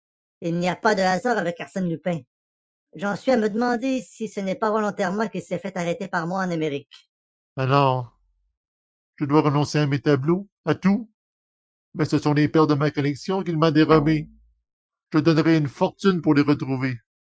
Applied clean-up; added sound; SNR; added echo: classical method Wiener filter.